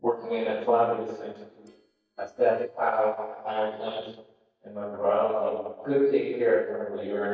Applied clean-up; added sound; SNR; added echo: neural mask model DeepFilterNet 3.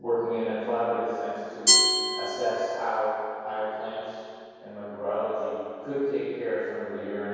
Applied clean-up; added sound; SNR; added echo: none; Glass; 1 dB; reverberation time 2.2 s.